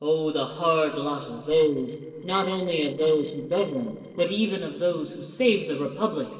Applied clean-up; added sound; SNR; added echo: neural separator model SepFormer DNS4.